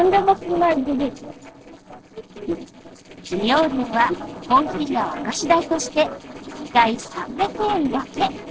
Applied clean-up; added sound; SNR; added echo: neural separator model SepFormer DNS4.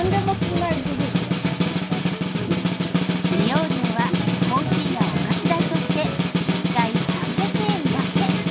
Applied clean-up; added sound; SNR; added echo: none; Snare drum; -4 dB; none.